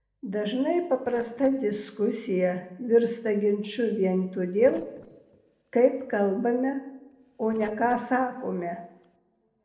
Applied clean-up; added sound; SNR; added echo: neural separator model SepFormer DNS4.